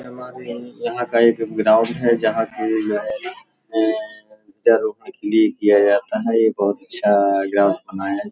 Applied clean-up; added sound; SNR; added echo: none; none; none; none.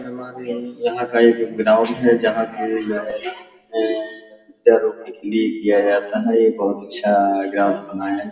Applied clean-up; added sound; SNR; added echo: none; none; none; reverberation time 0.9 s.